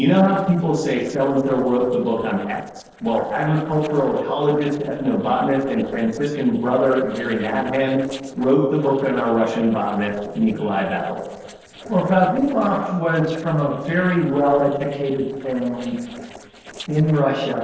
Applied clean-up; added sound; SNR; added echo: neural separator model SepFormer DNS4.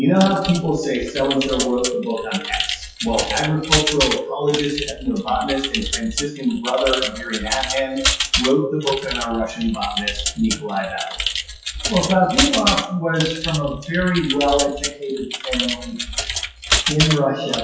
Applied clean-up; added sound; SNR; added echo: classical method WPE with log-MMSE.